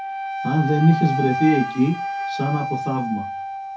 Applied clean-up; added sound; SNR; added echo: none; Wind instrument, woodwind instrument; 5 dB; reverberation time 0.3 s.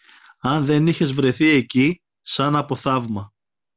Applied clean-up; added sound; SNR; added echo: none; none; none; none.